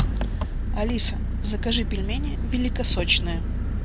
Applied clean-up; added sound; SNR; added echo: none; Engine; -4 dB; none.